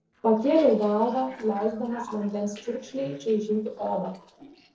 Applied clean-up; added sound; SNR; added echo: neural separator model SepFormer DNS4.